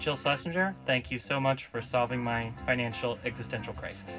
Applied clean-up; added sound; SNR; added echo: none; none; none; reverberation time 0.4 s.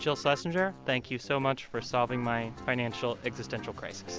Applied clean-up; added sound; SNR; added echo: none; none; none; none.